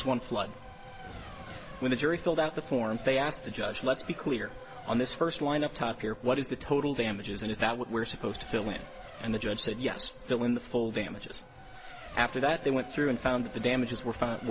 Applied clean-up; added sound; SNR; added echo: none; Race car, auto racing; 18 dB; none.